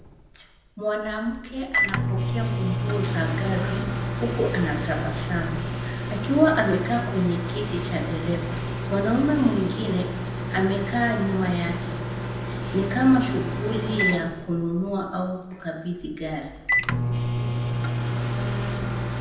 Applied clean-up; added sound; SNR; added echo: none; Microwave oven; 1 dB; reverberation time 0.8 s.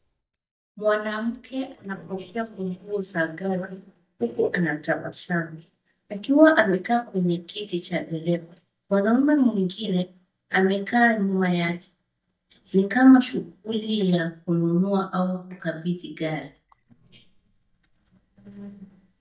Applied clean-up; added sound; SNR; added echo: neural mask model DeepFilterNet 3.